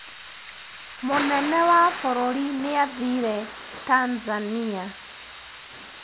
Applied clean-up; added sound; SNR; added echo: none; Thunder / Rain; 10 dB; none.